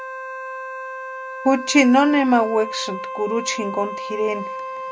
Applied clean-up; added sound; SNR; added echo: none; Wind instrument, woodwind instrument; 9 dB; none.